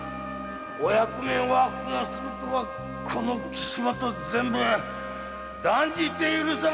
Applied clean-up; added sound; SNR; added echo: none; Wind instrument, woodwind instrument; 13 dB; none.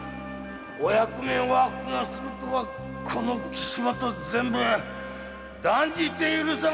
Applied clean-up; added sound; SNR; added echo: none; none; none; none.